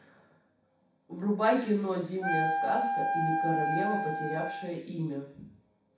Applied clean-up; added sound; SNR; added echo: none; Wind instrument, woodwind instrument; -2 dB; reverberation time 0.7 s.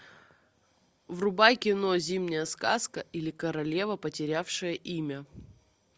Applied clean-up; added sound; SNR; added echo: none; none; none; none.